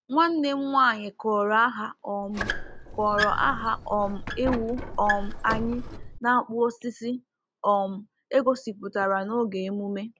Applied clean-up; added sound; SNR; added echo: none; Squeak; 5 dB; none.